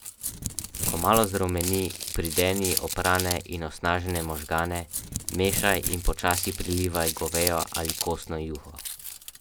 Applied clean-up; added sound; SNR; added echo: none; Crumpling, crinkling; 5 dB; none.